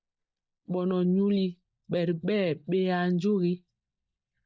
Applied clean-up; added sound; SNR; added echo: neural mask model DeepFilterNet 3.